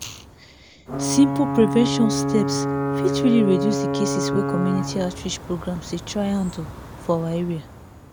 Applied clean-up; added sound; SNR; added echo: none; Alarm / Ocean / Boat, Water vehicle; 3 dB; none.